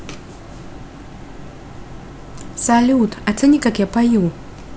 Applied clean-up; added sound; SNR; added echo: none; none; none; none.